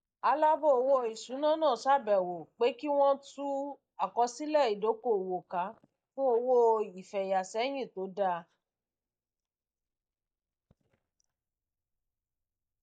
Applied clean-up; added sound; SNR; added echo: neural mask model DeepFilterNet 3.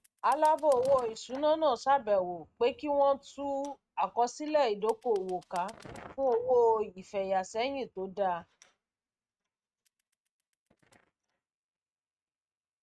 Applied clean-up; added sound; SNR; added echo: neural mask model RNNoise.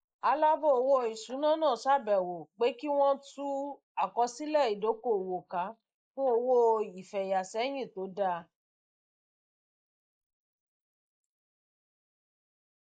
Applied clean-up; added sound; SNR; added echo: neural mask model Resemble Enhance denoiser.